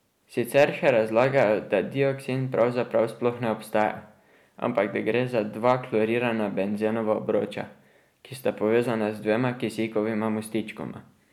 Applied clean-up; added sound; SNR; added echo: none; none; none; none.